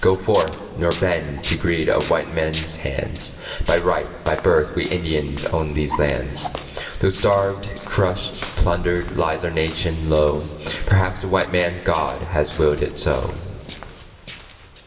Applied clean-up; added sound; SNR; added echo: none; Walk, footsteps; 16 dB; reverberation time 2.3 s.